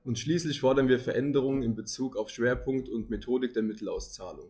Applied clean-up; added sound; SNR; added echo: classical method log-MMSE.